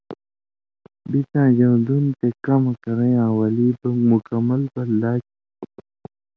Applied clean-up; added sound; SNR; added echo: none; none; none; none.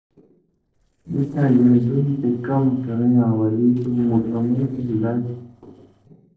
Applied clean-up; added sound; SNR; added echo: neural separator model SepFormer DNS4.